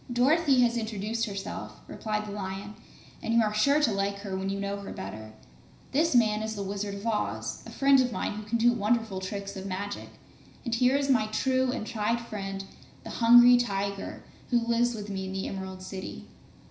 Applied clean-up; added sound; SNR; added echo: none; none; none; reverberation time 0.5 s.